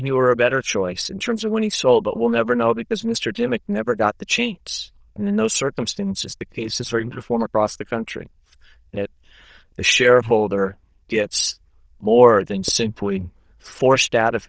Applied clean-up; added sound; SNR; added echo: neural diffusion model UNIVERSE++.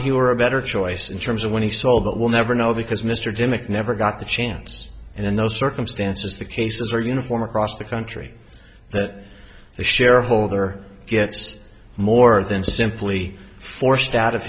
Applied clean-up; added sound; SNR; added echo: none; Writing; 15 dB; none.